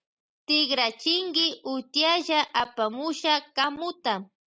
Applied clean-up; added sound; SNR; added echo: none; none; none; none.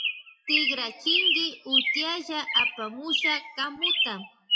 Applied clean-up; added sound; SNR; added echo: classical method WPE with log-MMSE.